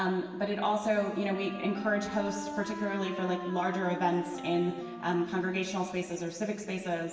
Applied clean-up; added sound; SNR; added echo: none; Wind instrument, woodwind instrument; 12 dB; reverberation time 1.2 s.